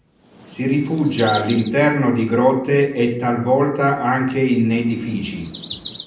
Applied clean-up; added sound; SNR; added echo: none; Chirp, tweet; 20 dB; reverberation time 0.6 s.